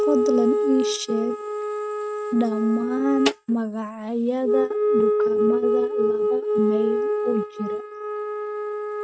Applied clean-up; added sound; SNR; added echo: neural mask model RNNoise.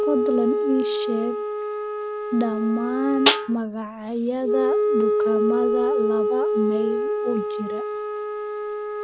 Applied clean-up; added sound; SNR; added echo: none; Snare drum + Wind instrument, woodwind instrument; -3 dB; none.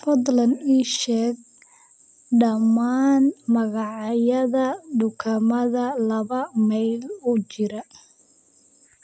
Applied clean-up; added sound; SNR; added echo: none; none; none; none.